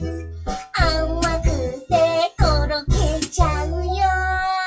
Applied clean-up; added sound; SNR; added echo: classical method WPE with log-MMSE.